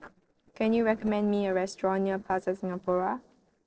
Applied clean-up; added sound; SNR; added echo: neural separator model SepFormer DNS4.